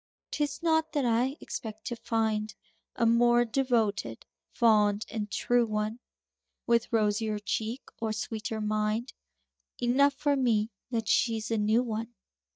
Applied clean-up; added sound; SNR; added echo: neural mask model DeepFilterNet 3.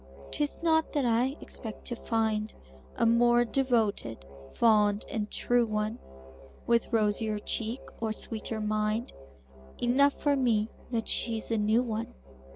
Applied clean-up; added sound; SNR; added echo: none; Musical instrument; 18 dB; none.